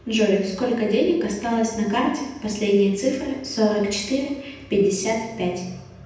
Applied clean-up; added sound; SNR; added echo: none; none; none; reverberation time 0.9 s.